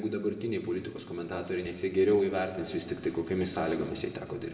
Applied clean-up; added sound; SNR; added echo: none; none; none; reverberation time 1.7 s.